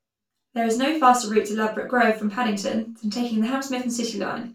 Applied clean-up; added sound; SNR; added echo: none; none; none; reverberation time 0.2 s.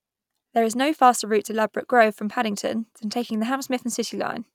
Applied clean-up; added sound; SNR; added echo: none; none; none; none.